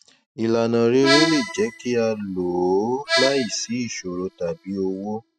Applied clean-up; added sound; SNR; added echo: classical method spectral subtraction.